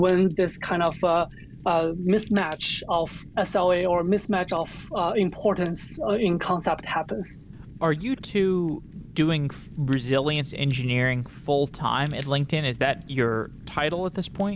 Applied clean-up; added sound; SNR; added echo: none; Fire; 17 dB; none.